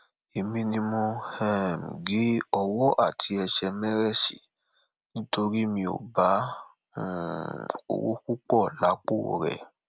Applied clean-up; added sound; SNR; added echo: none; none; none; none.